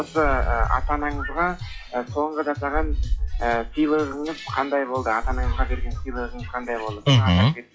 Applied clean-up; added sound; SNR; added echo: classical method log-MMSE.